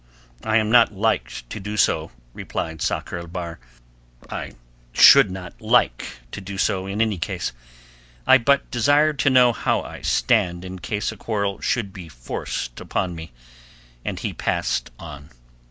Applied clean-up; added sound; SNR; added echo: none; none; none; none.